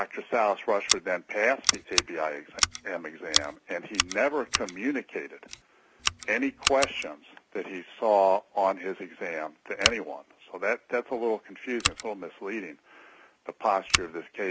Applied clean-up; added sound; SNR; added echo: none; Scissors; 4 dB; none.